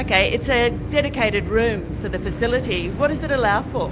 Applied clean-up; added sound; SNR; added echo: none; none; none; none.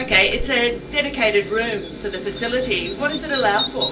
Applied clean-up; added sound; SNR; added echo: none; Bird vocalization, bird call, bird song; 10 dB; reverberation time 0.3 s.